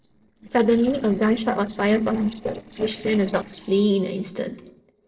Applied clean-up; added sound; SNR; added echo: neural separator model SepFormer DNS4.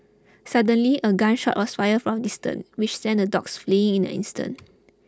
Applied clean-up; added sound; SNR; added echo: none; none; none; none.